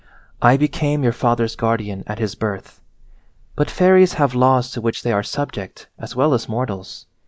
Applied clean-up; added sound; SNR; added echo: neural mask model Resemble Enhance denoiser.